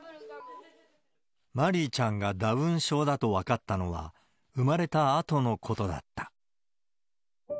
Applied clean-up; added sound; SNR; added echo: none; Alarm; 16 dB; none.